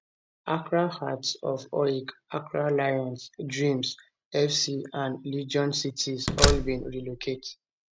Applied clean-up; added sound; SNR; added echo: none; Slam; -2 dB; none.